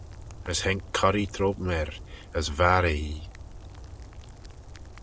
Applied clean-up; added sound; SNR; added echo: none; Rain; 14 dB; none.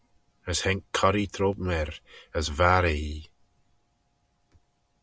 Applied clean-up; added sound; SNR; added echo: none; none; none; none.